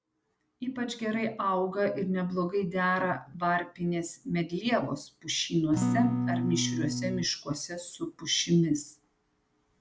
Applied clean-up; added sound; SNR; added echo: none; Acoustic guitar / Strum; -1 dB; none.